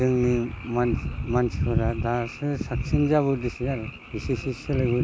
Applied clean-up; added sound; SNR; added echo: none; Frog; 18 dB; none.